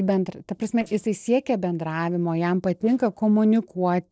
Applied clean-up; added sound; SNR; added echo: neural separator model SepFormer DNS4.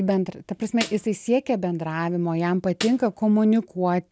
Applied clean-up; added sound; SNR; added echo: none; Snare drum; 14 dB; none.